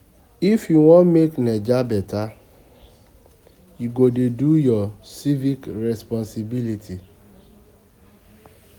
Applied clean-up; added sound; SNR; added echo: none; none; none; none.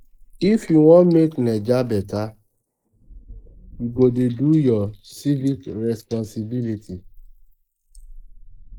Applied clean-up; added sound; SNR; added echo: neural mask model Resemble Enhance denoiser.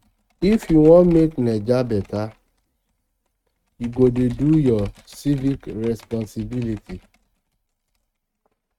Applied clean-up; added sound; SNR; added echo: neural mask model RNNoise.